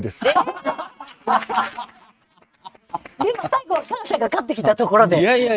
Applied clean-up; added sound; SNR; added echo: neural mask model RNNoise.